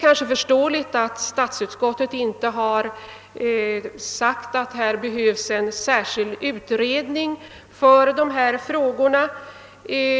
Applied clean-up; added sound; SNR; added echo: none; none; none; none.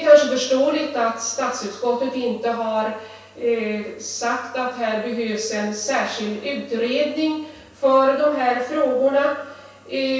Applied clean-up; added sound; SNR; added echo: none; none; none; reverberation time 0.7 s.